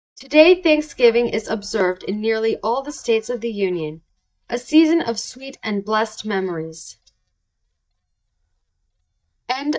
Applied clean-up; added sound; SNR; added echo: neural mask model DeepFilterNet 3.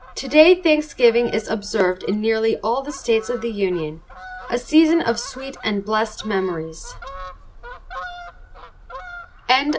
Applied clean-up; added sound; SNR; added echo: none; Fowl; 17 dB; none.